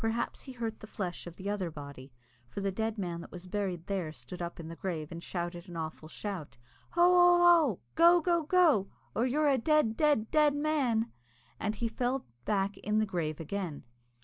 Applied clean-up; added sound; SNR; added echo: none; none; none; none.